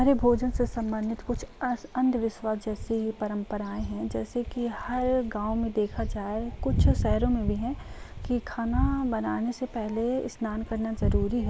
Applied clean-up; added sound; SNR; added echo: none; none; none; none.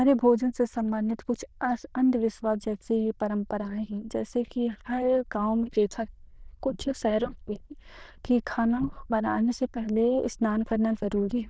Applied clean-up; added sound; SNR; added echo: neural diffusion model UNIVERSE++.